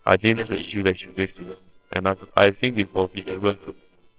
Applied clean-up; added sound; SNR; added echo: neural separator model SepFormer WHAMR!.